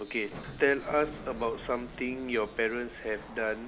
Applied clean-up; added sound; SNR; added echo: none; Sliding door; 14 dB; none.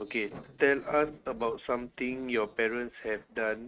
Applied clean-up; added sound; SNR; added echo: neural mask model RNNoise.